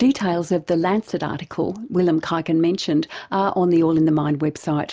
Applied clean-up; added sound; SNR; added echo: none; none; none; none.